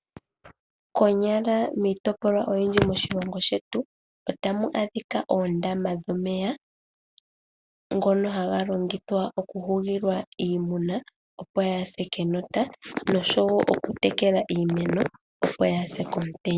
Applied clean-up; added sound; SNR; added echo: none; none; none; none.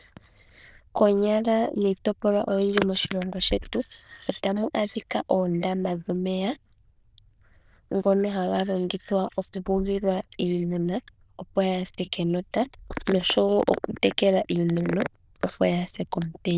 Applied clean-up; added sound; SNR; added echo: neural diffusion model UNIVERSE++.